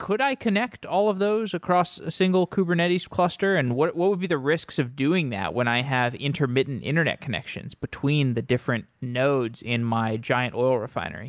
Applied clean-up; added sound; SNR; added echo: none; none; none; none.